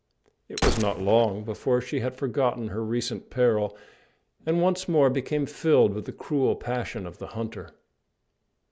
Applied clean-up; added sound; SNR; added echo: none; Gunshot, gunfire; 8 dB; none.